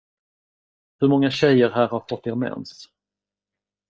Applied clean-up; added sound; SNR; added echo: neural mask model DeepFilterNet 3.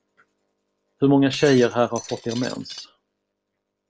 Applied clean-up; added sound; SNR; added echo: none; Shatter; 14 dB; none.